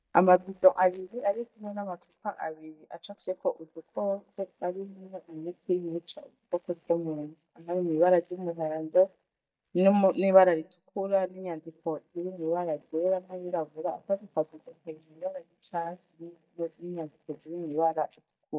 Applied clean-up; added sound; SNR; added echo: neural mask model DeepFilterNet 3.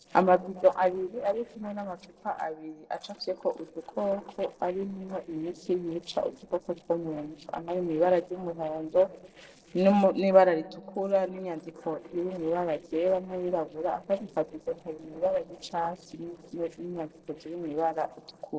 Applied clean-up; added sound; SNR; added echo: neural separator model SepFormer DNS4.